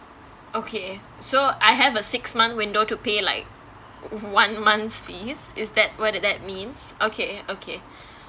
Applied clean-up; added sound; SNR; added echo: none; none; none; none.